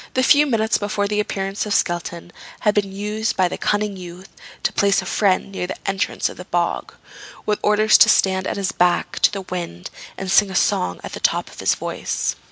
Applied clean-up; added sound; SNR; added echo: none; none; none; none.